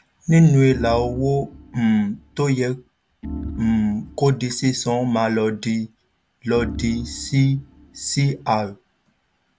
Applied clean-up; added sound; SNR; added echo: none; Organ; 14 dB; none.